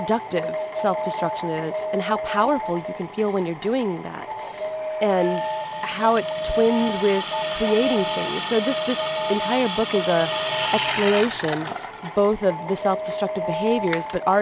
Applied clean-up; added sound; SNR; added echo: none; Alarm + Drill; 3 dB; none.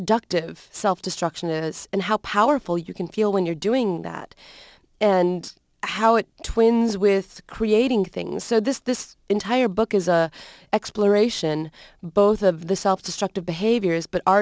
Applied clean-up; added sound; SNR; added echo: none; none; none; none.